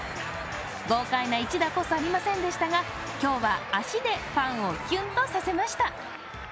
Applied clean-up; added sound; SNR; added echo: none; none; none; none.